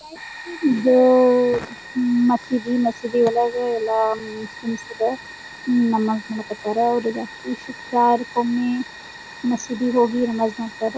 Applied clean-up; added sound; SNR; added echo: none; Fire; 17 dB; none.